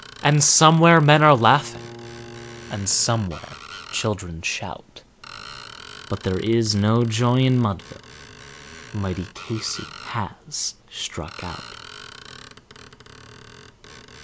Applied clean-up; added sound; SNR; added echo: none; Bowed string instrument + Screech; 19 dB; none.